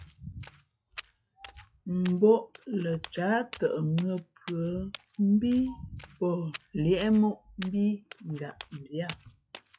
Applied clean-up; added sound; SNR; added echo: classical method log-MMSE.